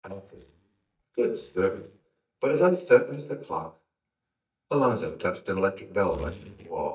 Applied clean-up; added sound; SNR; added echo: neural mask model DeepFilterNet 3.